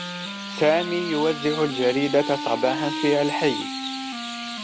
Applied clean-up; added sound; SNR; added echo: none; Chirp, tweet + Wind instrument, woodwind instrument; 6 dB; none.